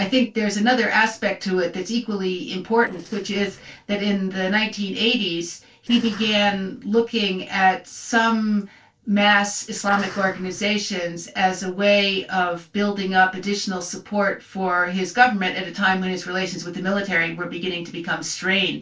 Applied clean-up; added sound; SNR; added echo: neural separator model SepFormer DNS4.